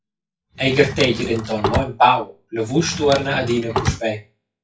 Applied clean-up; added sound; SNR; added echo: classical method WPE with log-MMSE.